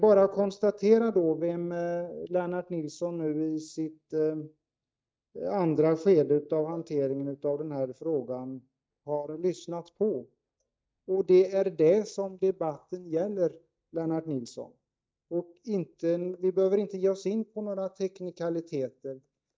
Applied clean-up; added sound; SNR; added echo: neural mask model DeepFilterNet 3.